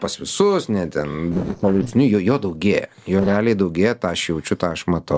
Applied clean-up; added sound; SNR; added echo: neural separator model SepFormer DNS4.